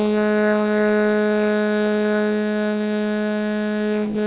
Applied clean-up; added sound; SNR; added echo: neural separator model SepFormer WHAMR!.